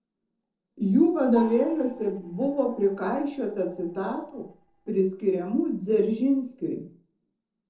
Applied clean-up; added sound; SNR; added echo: neural separator model SepFormer DNS4.